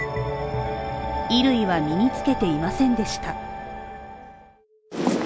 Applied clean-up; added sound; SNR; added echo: none; Chink, clink; 16 dB; none.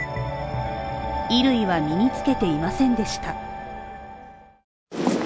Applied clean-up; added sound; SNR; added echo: none; none; none; none.